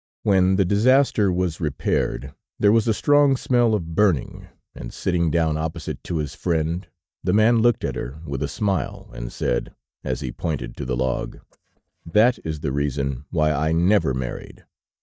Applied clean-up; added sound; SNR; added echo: neural mask model DeepFilterNet 3.